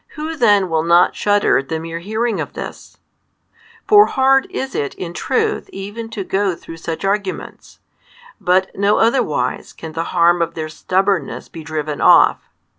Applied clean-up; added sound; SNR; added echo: none; none; none; none.